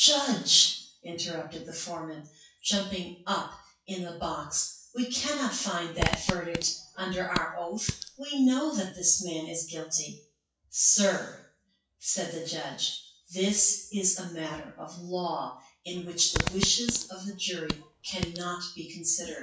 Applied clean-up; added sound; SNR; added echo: classical method WPE with log-MMSE.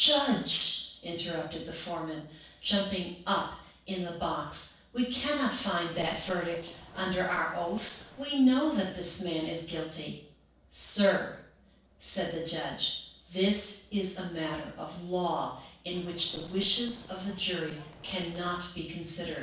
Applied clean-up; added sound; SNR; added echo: neural separator model SepFormer DNS4.